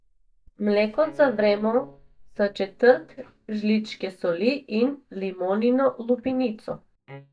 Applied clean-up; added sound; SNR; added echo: neural mask model DeepFilterNet 3.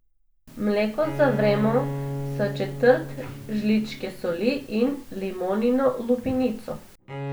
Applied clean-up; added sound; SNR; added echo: none; Bowed string instrument; 10 dB; none.